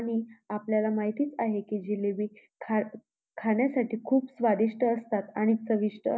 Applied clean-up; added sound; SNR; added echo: none; none; none; none.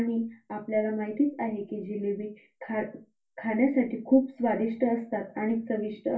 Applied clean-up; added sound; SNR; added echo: none; none; none; reverberation time 0.2 s.